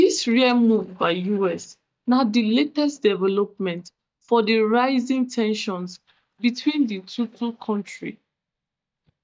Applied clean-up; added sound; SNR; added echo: neural mask model DeepFilterNet 3.